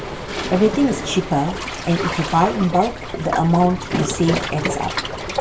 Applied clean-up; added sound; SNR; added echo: none; Waves, surf; 6 dB; reverberation time 0.2 s.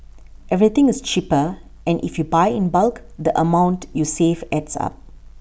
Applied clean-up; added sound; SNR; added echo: none; none; none; none.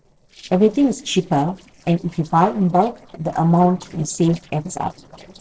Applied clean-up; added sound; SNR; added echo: neural separator model SepFormer DNS4.